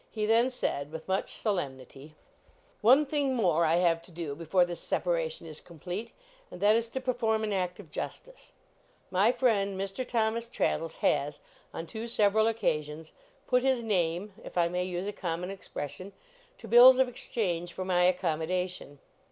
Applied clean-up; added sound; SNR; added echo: none; none; none; none.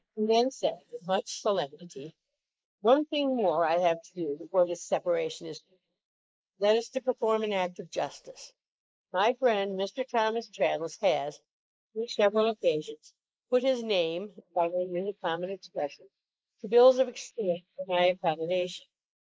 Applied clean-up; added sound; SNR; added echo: neural mask model Resemble Enhance denoiser.